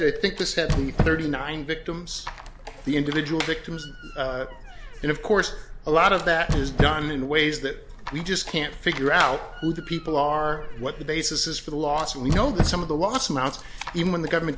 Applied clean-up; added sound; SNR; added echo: none; Squeak; 7 dB; none.